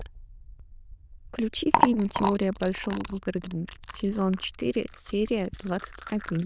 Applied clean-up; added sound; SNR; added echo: neural diffusion model UNIVERSE++.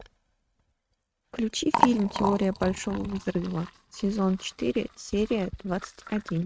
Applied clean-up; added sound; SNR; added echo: neural mask model RNNoise.